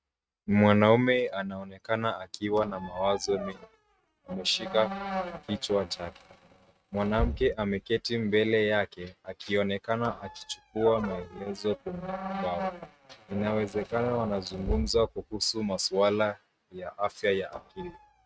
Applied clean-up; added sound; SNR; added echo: neural mask model RNNoise.